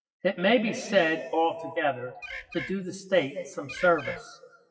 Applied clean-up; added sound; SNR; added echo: classical method WPE with log-MMSE.